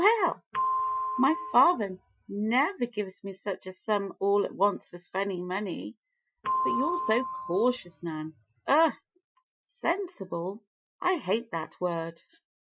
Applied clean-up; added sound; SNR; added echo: classical method Wiener filter.